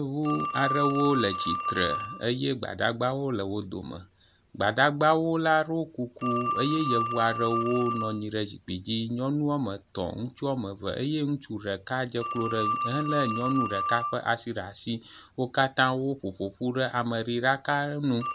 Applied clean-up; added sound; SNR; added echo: none; Telephone; 7 dB; none.